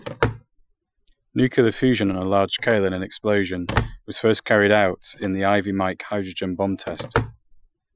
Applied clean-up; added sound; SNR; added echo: classical method Wiener filter.